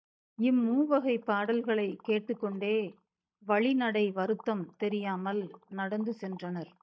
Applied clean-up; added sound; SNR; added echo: neural mask model DeepFilterNet 3.